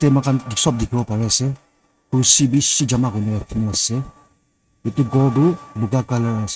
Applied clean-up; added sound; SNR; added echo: neural mask model RNNoise.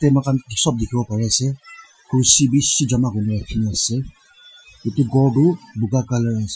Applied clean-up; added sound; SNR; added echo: classical method Wiener filter.